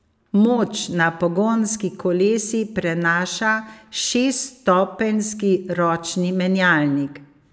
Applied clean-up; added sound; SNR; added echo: none; none; none; none.